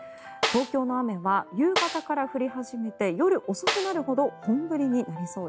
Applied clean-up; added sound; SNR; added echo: none; Snare drum; 7 dB; none.